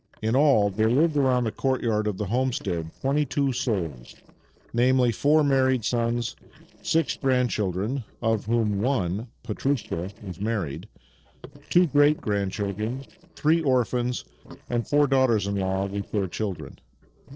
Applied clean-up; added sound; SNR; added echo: neural separator model SepFormer DNS4.